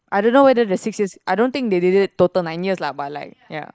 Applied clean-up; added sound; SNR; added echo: neural mask model Resemble Enhance denoiser.